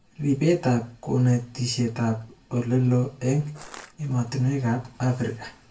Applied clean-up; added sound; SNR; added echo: none; Crushing; 17 dB; reverberation time 0.2 s.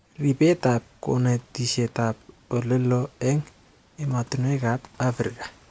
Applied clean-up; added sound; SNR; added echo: none; none; none; none.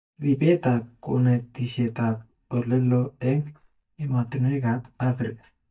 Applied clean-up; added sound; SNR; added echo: neural mask model DeepFilterNet 3.